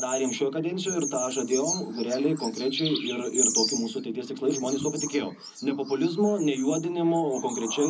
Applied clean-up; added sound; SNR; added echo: none; Bird vocalization, bird call, bird song; 7 dB; reverberation time 0.4 s.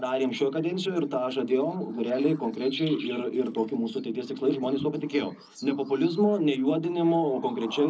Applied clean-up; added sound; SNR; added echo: neural separator model SepFormer DNS4.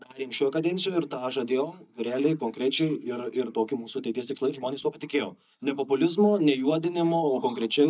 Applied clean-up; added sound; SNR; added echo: neural mask model DeepFilterNet 3.